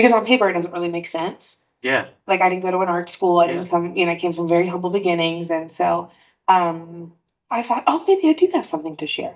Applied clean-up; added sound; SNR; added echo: neural mask model DeepFilterNet 3.